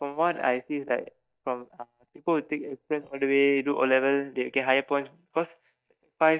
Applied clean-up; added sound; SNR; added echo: neural mask model DeepFilterNet 3.